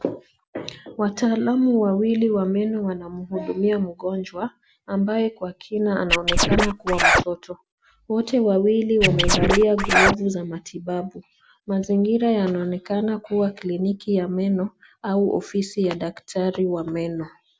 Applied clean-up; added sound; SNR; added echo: none; Scratching (performance technique); -4 dB; none.